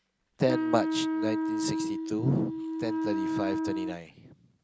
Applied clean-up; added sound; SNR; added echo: none; Wind instrument, woodwind instrument; -2 dB; none.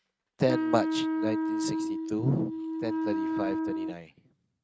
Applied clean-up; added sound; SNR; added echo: neural mask model RNNoise.